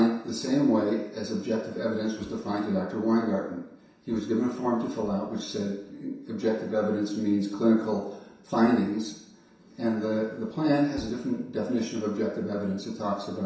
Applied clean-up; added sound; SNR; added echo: none; none; none; reverberation time 0.7 s.